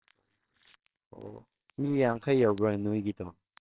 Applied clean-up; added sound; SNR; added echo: neural separator model SepFormer WHAMR!.